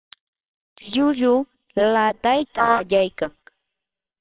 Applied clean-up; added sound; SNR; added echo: neural separator model SepFormer WHAMR!.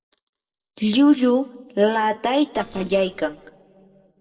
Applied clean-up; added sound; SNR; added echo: neural separator model SepFormer DNS4.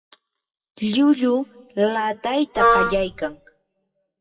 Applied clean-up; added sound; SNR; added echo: classical method WPE with log-MMSE.